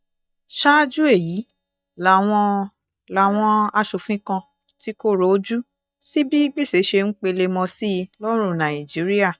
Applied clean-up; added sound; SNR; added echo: neural mask model DeepFilterNet 3.